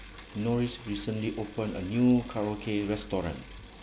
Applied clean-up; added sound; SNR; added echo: none; Bicycle; 14 dB; none.